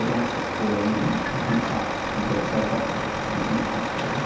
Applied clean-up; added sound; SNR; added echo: none; Truck; 0 dB; reverberation time 0.9 s.